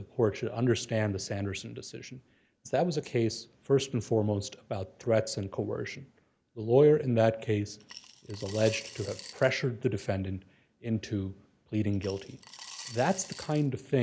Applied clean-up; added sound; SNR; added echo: none; Coin (dropping) / Glass; 17 dB; none.